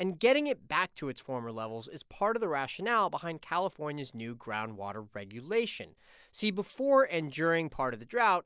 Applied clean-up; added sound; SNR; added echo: none; none; none; none.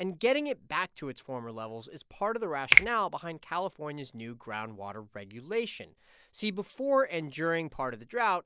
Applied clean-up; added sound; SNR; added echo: none; Finger snapping; -4 dB; none.